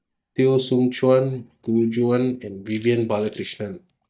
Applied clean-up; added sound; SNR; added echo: neural mask model DeepFilterNet 3.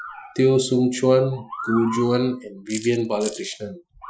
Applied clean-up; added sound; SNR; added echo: classical method Wiener filter.